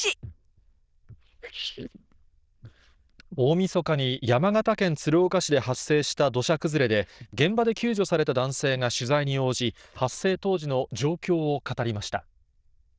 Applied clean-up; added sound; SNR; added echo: neural diffusion model UNIVERSE++.